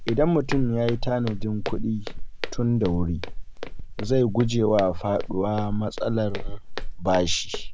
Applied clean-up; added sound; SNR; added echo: none; Walk, footsteps; 4 dB; none.